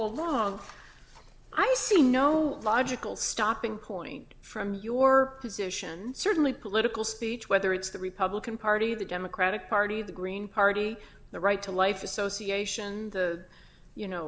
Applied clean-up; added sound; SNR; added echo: none; none; none; none.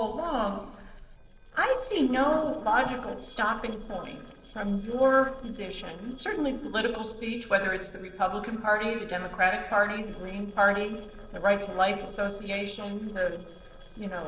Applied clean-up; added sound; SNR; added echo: neural separator model SepFormer DNS4.